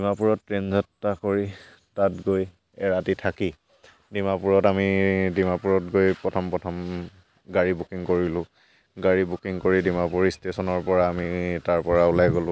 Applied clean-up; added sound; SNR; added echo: none; none; none; none.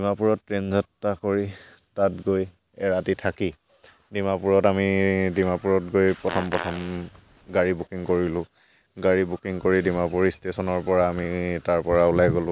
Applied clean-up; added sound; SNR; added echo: none; Fart; 14 dB; none.